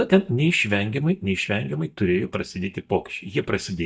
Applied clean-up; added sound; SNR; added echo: neural mask model DeepFilterNet 3.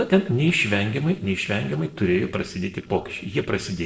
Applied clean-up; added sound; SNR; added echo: neural separator model SepFormer DNS4.